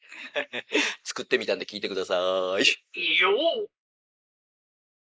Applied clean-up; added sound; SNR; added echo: neural mask model Resemble Enhance denoiser.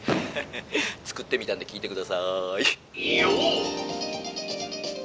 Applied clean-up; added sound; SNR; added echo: none; Fireworks; 11 dB; none.